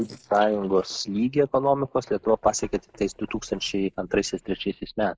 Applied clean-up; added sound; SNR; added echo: neural mask model Resemble Enhance denoiser.